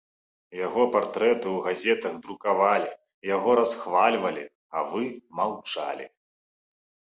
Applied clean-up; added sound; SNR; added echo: none; none; none; none.